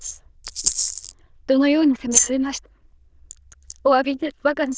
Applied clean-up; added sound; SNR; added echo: neural diffusion model UNIVERSE++.